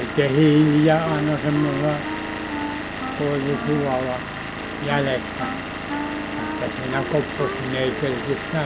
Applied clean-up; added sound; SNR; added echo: none; Engine / Vehicle + Wind instrument, woodwind instrument; 5 dB; none.